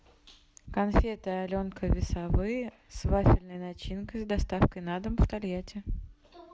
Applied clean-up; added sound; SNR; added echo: none; none; none; none.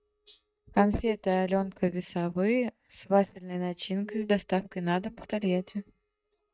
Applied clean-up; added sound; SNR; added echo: neural mask model DeepFilterNet 3.